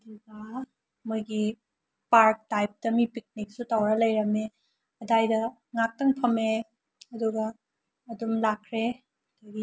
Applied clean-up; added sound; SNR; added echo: none; none; none; none.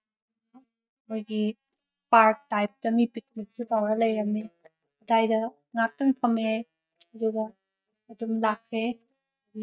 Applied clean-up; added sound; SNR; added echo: neural mask model DeepFilterNet 3.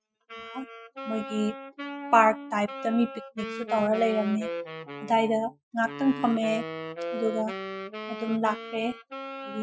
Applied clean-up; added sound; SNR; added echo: classical method Wiener filter.